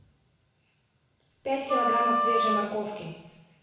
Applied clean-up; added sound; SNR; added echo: none; Wind instrument, woodwind instrument; -4 dB; reverberation time 1.0 s.